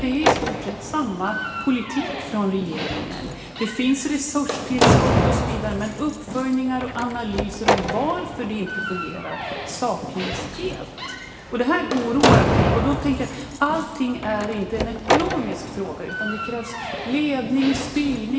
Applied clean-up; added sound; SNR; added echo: none; Slam; 0 dB; reverberation time 1.4 s.